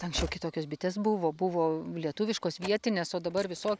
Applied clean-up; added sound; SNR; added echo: none; Slam / Train; 15 dB; none.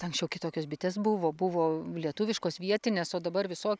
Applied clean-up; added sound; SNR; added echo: none; none; none; none.